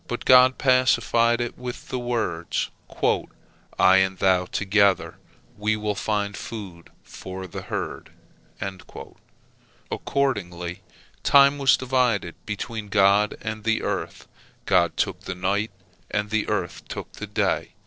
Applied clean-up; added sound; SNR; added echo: neural separator model SepFormer DNS4.